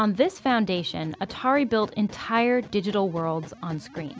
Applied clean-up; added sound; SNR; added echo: none; none; none; none.